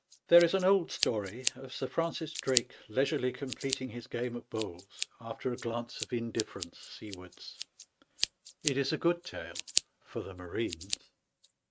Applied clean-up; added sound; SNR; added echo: neural mask model RNNoise.